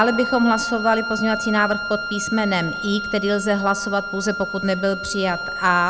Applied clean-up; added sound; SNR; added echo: none; Wind instrument, woodwind instrument; 7 dB; none.